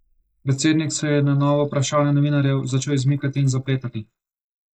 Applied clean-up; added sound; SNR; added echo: neural mask model Resemble Enhance denoiser.